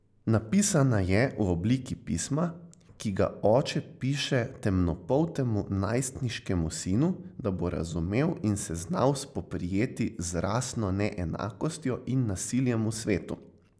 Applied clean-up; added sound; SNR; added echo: none; none; none; none.